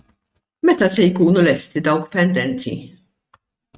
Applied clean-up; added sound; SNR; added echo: neural mask model RNNoise.